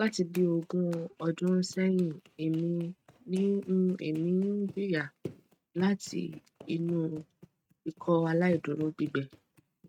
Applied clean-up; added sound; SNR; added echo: neural mask model RNNoise.